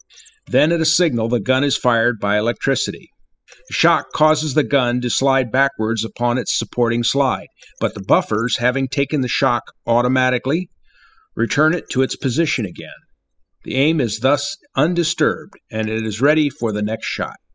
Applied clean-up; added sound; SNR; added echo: classical method spectral subtraction.